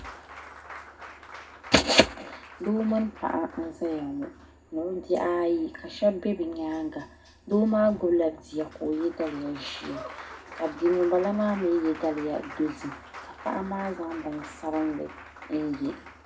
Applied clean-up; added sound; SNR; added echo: none; Applause; 17 dB; reverberation time 0.3 s.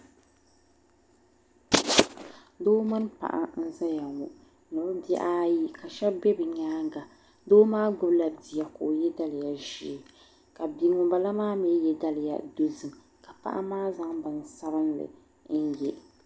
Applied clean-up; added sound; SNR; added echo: none; none; none; none.